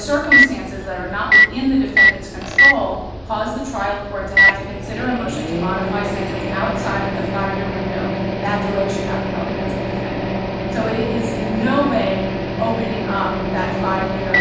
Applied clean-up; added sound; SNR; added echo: none; Microwave oven; -4 dB; reverberation time 1.2 s.